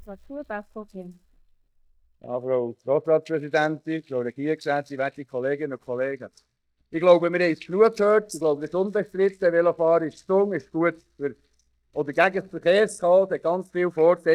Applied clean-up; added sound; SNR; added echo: neural mask model DeepFilterNet 3.